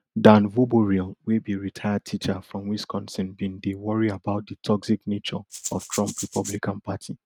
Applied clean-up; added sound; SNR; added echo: neural mask model RNNoise.